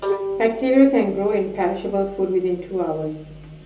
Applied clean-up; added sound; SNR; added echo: none; Bowed string instrument; 11 dB; reverberation time 0.3 s.